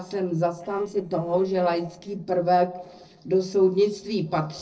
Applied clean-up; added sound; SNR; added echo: neural separator model SepFormer DNS4.